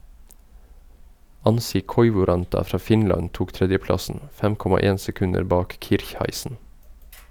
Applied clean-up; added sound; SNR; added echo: none; none; none; none.